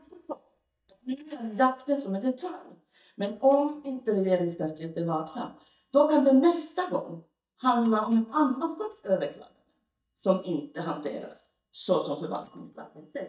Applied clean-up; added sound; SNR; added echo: neural mask model DeepFilterNet 3.